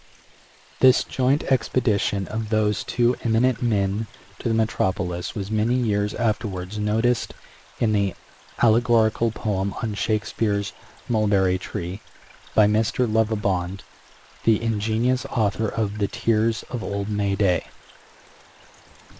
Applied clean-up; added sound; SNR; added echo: neural mask model Resemble Enhance denoiser.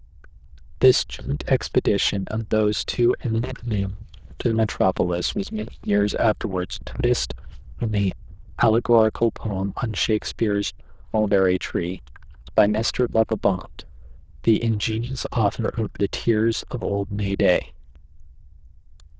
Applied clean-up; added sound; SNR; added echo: neural diffusion model UNIVERSE++.